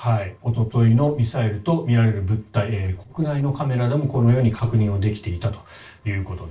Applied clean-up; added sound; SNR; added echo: neural separator model SepFormer DNS4.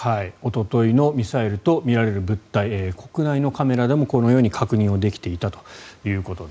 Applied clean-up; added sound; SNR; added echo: none; none; none; none.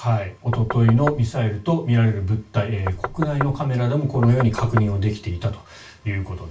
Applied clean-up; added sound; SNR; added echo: none; Knock; 10 dB; reverberation time 0.2 s.